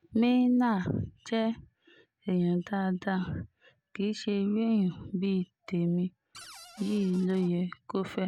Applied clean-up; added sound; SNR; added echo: none; Cupboard open or close; 20 dB; none.